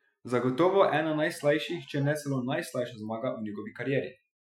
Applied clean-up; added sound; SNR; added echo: classical method Wiener filter.